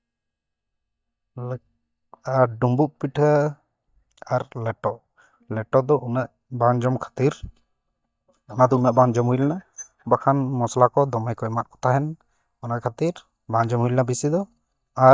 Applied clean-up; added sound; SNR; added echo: neural mask model DeepFilterNet 3.